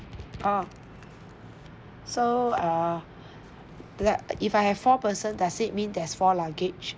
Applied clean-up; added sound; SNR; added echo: none; none; none; none.